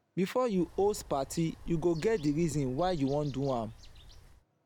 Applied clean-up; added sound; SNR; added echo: none; Bird; 15 dB; none.